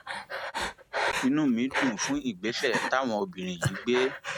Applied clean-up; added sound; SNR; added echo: none; Breathing; 4 dB; none.